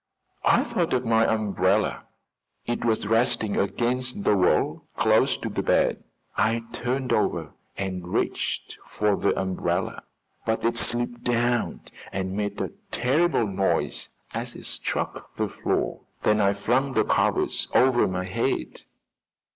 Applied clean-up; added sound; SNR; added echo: none; none; none; none.